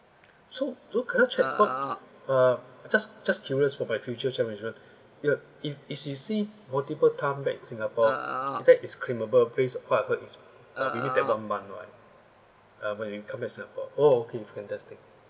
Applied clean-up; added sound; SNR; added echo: none; Burping, eructation; 5 dB; none.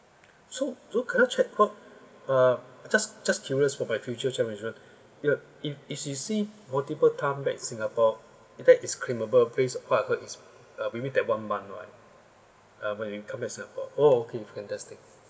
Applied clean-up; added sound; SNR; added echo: none; none; none; none.